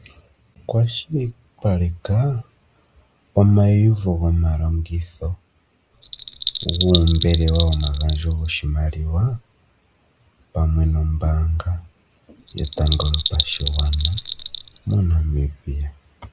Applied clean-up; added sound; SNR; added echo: none; Bell; 7 dB; none.